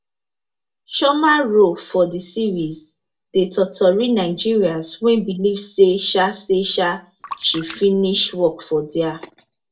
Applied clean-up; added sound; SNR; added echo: neural separator model SepFormer DNS4.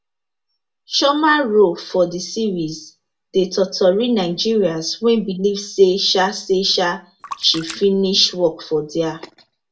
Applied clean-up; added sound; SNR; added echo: none; Splash, splatter; 19 dB; reverberation time 0.2 s.